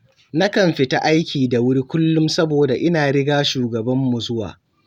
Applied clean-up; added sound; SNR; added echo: none; none; none; none.